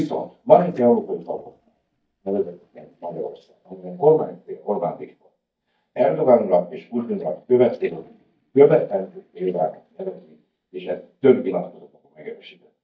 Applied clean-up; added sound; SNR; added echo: neural mask model DeepFilterNet 3.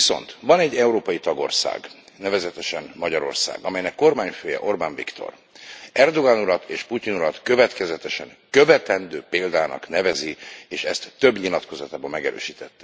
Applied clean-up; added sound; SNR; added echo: none; none; none; none.